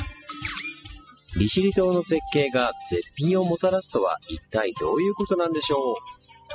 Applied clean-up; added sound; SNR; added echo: classical method spectral subtraction.